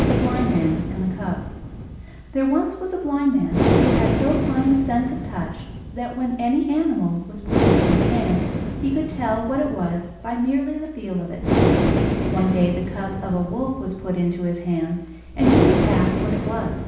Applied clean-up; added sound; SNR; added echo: none; Breathing; -1 dB; reverberation time 0.9 s.